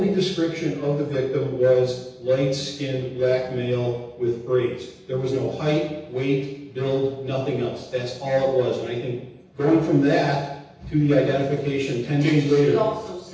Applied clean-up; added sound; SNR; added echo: none; none; none; reverberation time 0.9 s.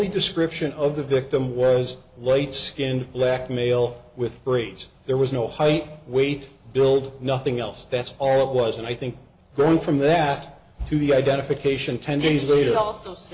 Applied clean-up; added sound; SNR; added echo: none; none; none; none.